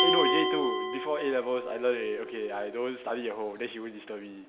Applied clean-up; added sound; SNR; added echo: none; Glass; 0 dB; none.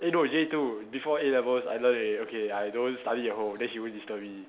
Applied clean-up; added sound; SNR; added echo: none; none; none; none.